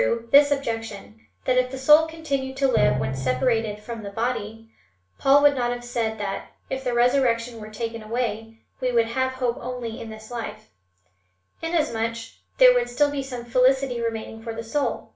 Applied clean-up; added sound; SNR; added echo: none; Drum; 3 dB; reverberation time 0.3 s.